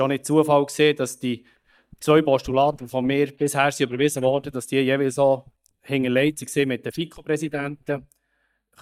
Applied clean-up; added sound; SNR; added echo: neural mask model DeepFilterNet 3.